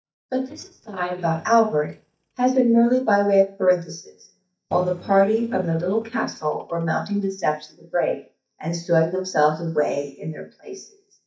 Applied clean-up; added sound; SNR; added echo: neural mask model DeepFilterNet 3.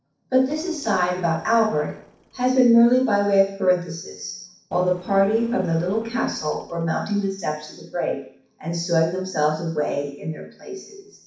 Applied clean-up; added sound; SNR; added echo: neural separator model SepFormer DNS4.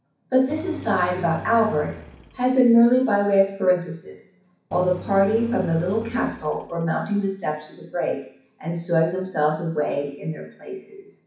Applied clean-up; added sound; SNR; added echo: none; Engine; 17 dB; reverberation time 0.6 s.